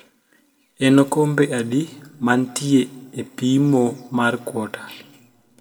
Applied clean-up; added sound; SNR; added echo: none; none; none; reverberation time 0.5 s.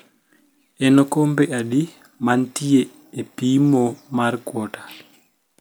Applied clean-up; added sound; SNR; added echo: none; none; none; none.